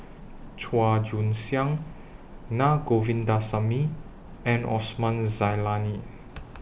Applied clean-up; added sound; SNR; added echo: none; none; none; none.